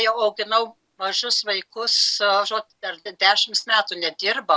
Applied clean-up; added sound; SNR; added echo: none; none; none; none.